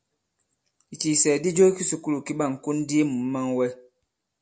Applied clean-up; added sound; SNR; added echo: none; none; none; none.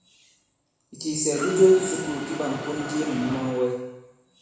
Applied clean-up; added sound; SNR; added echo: none; Mechanisms; 12 dB; reverberation time 1.0 s.